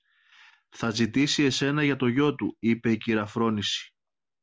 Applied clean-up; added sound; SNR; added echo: none; none; none; none.